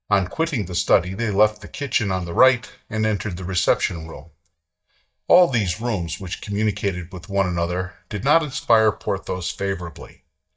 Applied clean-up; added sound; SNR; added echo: neural mask model DeepFilterNet 3.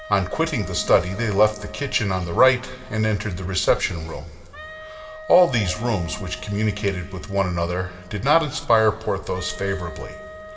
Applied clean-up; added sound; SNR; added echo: none; Wind instrument, woodwind instrument; 19 dB; reverberation time 1.8 s.